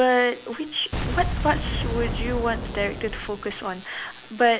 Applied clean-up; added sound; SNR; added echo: none; Boom; 4 dB; none.